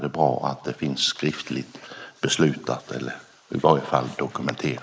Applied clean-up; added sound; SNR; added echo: neural mask model Resemble Enhance denoiser.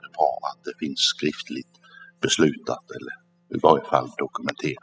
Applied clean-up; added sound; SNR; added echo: classical method spectral subtraction.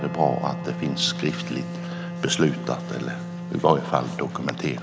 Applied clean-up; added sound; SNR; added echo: none; Wind instrument, woodwind instrument; 7 dB; none.